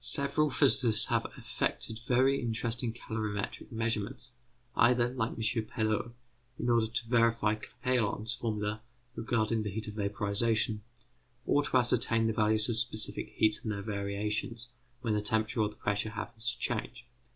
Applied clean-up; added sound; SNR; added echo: none; none; none; none.